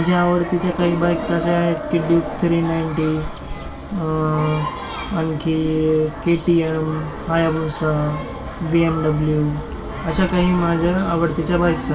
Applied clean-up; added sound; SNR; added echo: none; Chewing, mastication; 20 dB; reverberation time 0.2 s.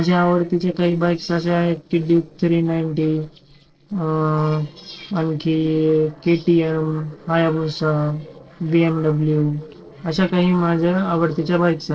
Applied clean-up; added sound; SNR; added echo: neural separator model SepFormer DNS4.